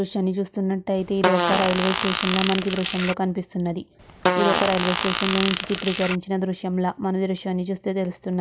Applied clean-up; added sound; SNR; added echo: none; Fart; 0 dB; none.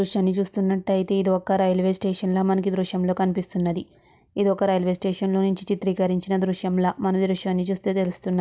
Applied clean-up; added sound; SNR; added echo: none; none; none; none.